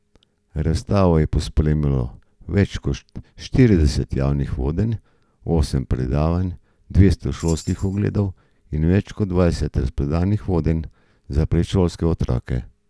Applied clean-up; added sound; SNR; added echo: none; Tambourine; 17 dB; none.